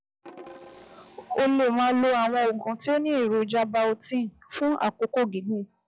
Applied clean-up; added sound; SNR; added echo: classical method log-MMSE.